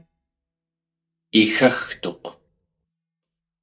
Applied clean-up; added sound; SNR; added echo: neural mask model DeepFilterNet 3.